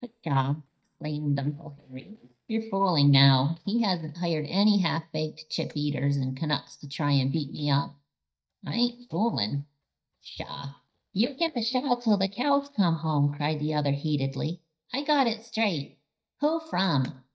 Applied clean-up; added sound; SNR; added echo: neural mask model DeepFilterNet 3.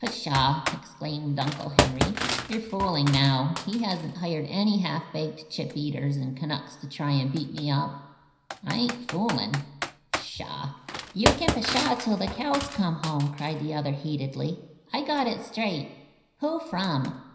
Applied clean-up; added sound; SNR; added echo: none; Computer keyboard; 6 dB; reverberation time 0.9 s.